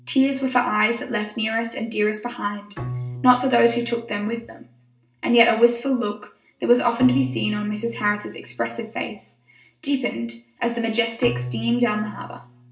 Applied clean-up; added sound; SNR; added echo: none; Bowed string instrument; 14 dB; reverberation time 0.4 s.